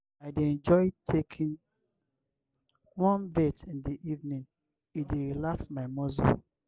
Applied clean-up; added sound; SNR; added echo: none; none; none; none.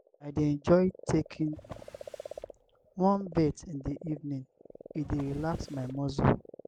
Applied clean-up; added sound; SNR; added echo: none; Frog + Drawer open or close; 18 dB; none.